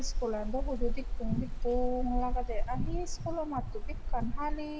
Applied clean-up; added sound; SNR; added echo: none; Rain; -3 dB; reverberation time 1.6 s.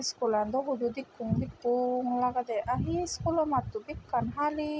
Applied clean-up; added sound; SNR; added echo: none; none; none; none.